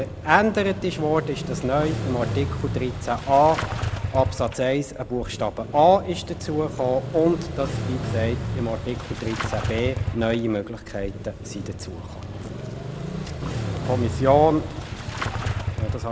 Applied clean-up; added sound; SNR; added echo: none; Engine starting / Motorcycle; 5 dB; none.